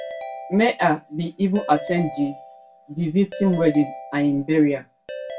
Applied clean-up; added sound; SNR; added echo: none; Ringtone / Keyboard (musical); 14 dB; reverberation time 0.2 s.